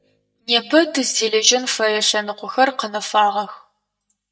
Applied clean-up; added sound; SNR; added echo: neural mask model DeepFilterNet 3.